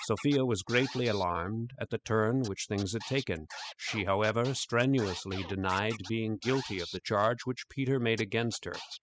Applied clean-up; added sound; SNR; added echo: classical method spectral subtraction.